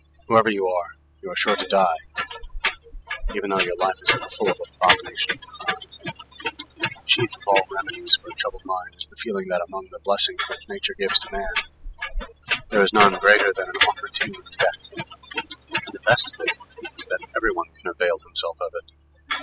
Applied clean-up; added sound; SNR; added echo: classical method spectral subtraction.